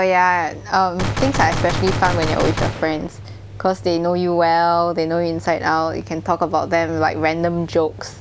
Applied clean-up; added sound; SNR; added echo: none; Gunshot, gunfire; 4 dB; none.